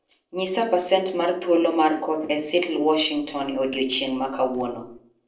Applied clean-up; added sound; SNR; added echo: neural separator model SepFormer DNS4.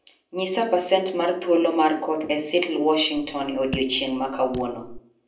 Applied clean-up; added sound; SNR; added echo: none; Raindrop / Drip; 15 dB; reverberation time 0.6 s.